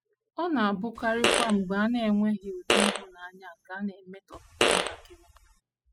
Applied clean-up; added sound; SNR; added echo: classical method spectral subtraction.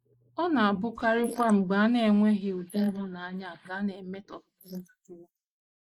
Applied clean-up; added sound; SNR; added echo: neural mask model Resemble Enhance denoiser.